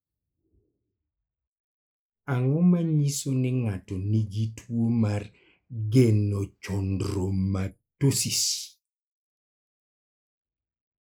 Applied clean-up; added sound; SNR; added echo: neural mask model Resemble Enhance denoiser.